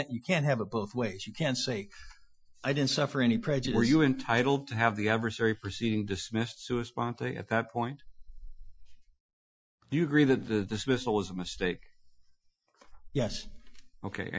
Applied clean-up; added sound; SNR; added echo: classical method Wiener filter.